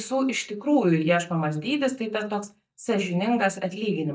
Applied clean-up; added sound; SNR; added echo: neural mask model DeepFilterNet 3.